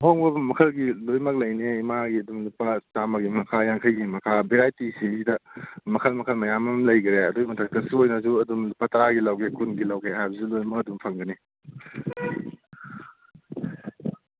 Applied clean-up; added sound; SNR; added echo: none; none; none; none.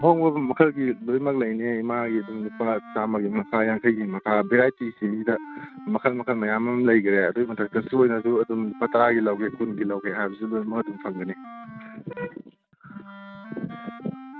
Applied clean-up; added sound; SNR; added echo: neural mask model RNNoise.